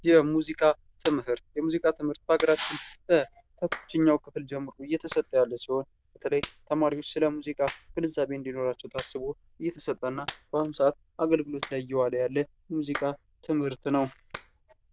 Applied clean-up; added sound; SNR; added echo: neural diffusion model UNIVERSE++.